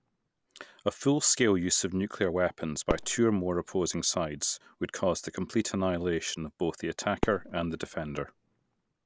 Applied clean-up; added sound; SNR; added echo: none; Fireworks; 14 dB; none.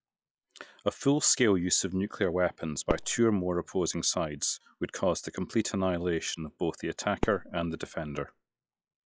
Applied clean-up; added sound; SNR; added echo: classical method log-MMSE.